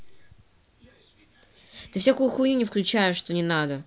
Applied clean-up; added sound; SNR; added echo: none; none; none; none.